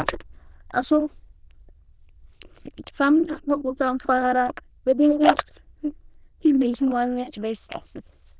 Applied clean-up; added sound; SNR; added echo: neural diffusion model UNIVERSE++.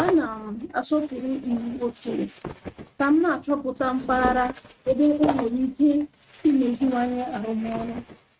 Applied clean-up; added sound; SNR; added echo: neural mask model RNNoise.